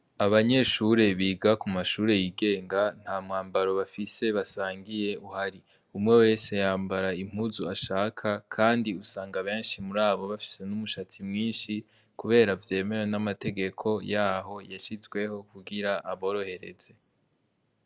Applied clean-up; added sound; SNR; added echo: none; none; none; none.